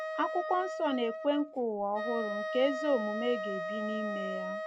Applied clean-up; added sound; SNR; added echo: none; Wind instrument, woodwind instrument; 4 dB; none.